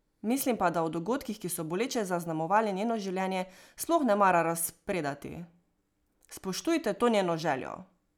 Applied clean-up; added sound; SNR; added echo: none; none; none; none.